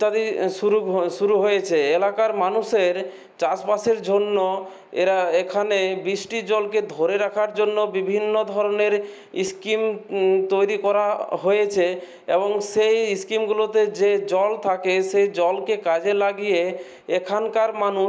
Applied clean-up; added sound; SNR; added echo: none; none; none; none.